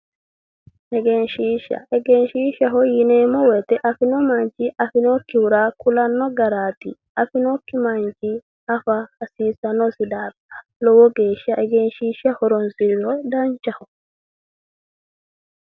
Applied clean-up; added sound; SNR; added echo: none; none; none; none.